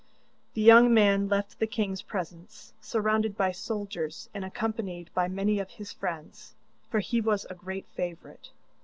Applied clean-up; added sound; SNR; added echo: none; none; none; none.